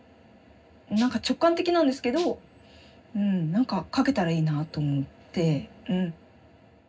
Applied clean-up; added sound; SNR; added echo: none; Rattle (instrument); 16 dB; reverberation time 0.4 s.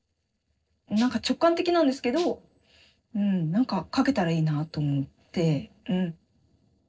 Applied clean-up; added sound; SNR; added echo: neural separator model SepFormer DNS4.